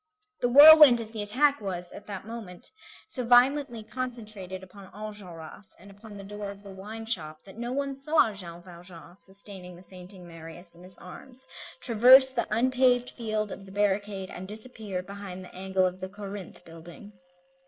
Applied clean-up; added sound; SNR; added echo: neural separator model SepFormer DNS4.